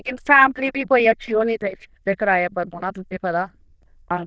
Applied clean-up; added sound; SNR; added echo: neural diffusion model UNIVERSE++.